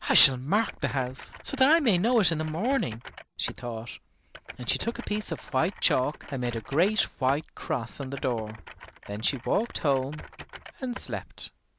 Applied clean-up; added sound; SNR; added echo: none; Typing; 17 dB; none.